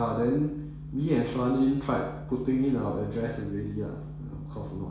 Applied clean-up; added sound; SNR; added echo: none; none; none; reverberation time 0.7 s.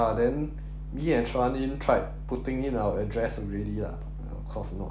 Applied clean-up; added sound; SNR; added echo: none; none; none; none.